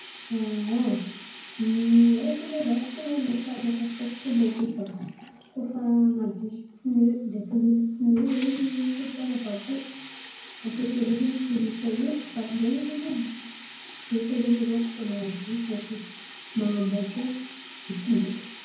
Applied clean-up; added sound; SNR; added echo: none; Sink (filling or washing); 13 dB; reverberation time 0.9 s.